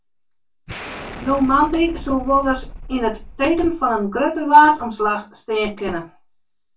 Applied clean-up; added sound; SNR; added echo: none; Explosion; 14 dB; reverberation time 0.1 s.